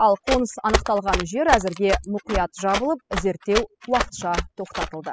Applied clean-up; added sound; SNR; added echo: classical method spectral subtraction.